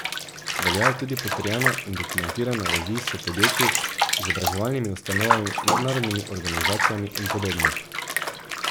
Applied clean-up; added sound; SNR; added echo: none; Bathtub (filling or washing) / Water; -3 dB; none.